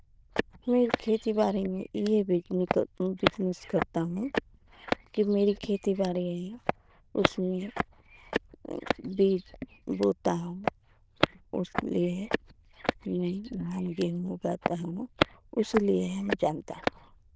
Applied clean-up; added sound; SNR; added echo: neural diffusion model UNIVERSE++.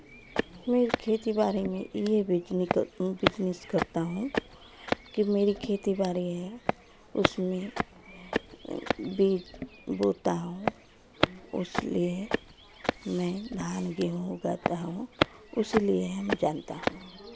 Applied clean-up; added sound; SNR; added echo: none; Walk, footsteps; 5 dB; none.